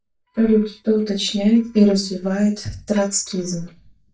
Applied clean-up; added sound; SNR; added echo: neural mask model DeepFilterNet 3.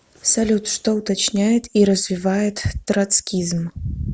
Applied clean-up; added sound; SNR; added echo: none; none; none; none.